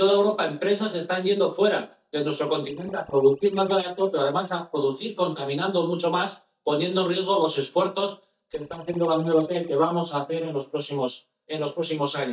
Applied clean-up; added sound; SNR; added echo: neural mask model DeepFilterNet 3.